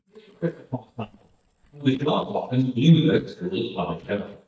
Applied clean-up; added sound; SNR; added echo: neural mask model DeepFilterNet 3.